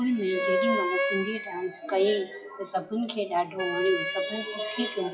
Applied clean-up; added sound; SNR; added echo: classical method WPE with log-MMSE.